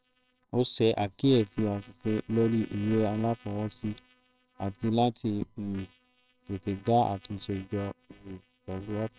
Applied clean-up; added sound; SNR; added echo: neural separator model SepFormer WHAMR!.